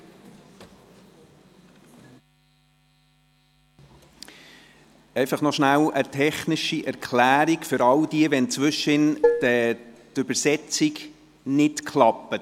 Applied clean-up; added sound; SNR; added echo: none; Dishes, pots, and pans; 0 dB; none.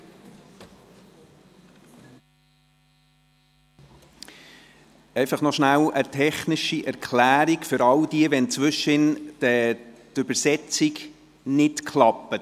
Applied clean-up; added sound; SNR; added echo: none; none; none; none.